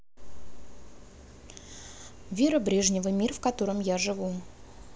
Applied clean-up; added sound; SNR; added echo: none; none; none; none.